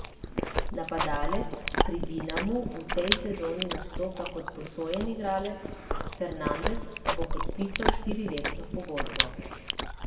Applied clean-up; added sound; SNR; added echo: none; Chewing, mastication; -3 dB; reverberation time 1.7 s.